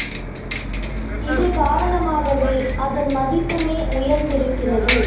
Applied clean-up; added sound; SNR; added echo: none; Bus; 1 dB; reverberation time 0.8 s.